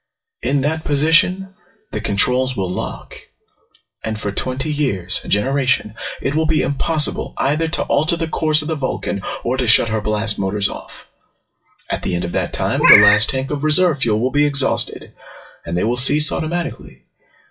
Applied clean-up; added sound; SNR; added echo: classical method WPE with log-MMSE.